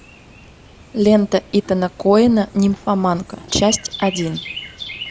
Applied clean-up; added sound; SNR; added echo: none; Chirp, tweet; 17 dB; none.